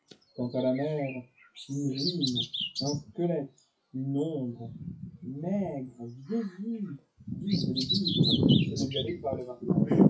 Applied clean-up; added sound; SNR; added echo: classical method WPE with log-MMSE.